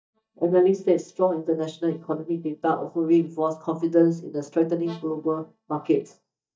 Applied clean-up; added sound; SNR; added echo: neural mask model DeepFilterNet 3.